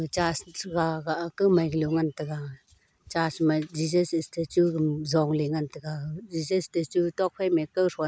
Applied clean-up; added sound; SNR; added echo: none; none; none; none.